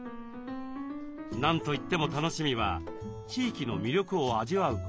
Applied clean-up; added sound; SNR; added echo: none; none; none; none.